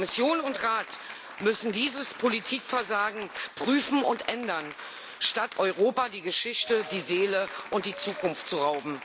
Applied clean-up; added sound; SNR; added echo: none; Applause / Cheering; 14 dB; none.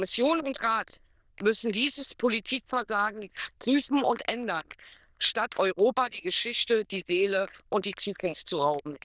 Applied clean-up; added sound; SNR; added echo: neural diffusion model UNIVERSE++.